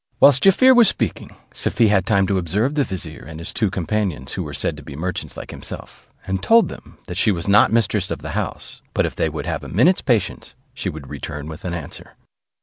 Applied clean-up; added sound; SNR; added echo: none; none; none; none.